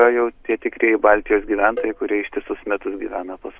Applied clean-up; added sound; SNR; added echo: none; Cowbell; 16 dB; none.